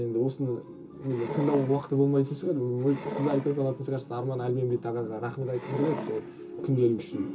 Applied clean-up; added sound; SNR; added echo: none; Wood; 11 dB; reverberation time 0.2 s.